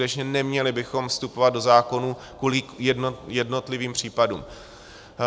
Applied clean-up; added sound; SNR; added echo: none; none; none; none.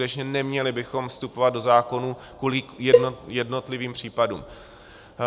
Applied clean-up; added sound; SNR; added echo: none; Cowbell; -2 dB; none.